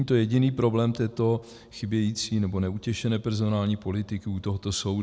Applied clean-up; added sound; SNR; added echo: none; none; none; none.